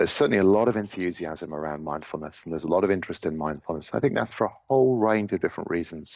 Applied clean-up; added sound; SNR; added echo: neural mask model DeepFilterNet 3.